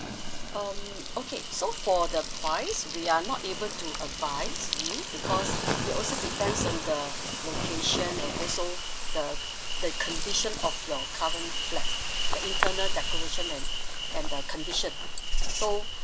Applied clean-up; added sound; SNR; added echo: none; Insect; -3 dB; none.